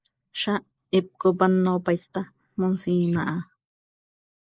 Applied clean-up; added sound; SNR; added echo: neural mask model Resemble Enhance denoiser.